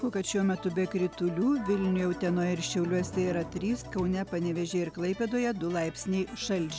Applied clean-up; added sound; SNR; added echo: none; none; none; none.